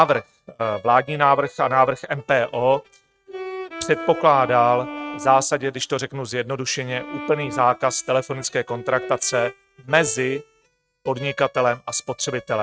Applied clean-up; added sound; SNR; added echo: neural mask model RNNoise.